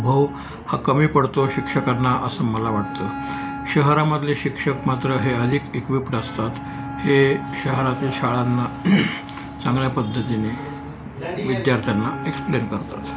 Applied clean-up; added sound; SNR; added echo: none; Wind instrument, woodwind instrument; 12 dB; none.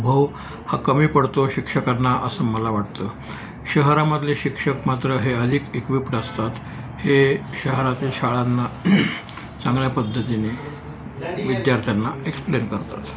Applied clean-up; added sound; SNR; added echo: none; none; none; none.